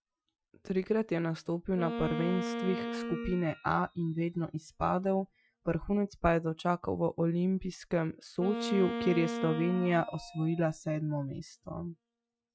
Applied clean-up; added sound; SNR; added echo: classical method Wiener filter.